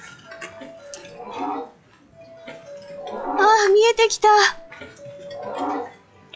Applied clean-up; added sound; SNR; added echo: classical method log-MMSE.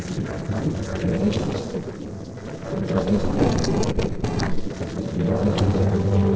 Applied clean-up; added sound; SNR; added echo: neural separator model SepFormer DNS4.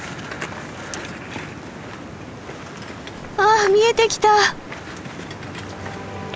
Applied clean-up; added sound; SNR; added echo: none; none; none; none.